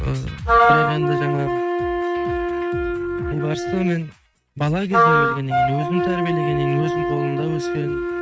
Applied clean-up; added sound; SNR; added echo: neural mask model RNNoise.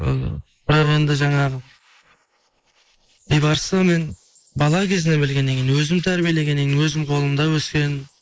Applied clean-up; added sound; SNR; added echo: neural mask model Resemble Enhance denoiser.